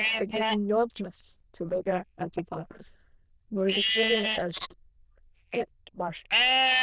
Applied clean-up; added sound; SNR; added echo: neural diffusion model UNIVERSE++.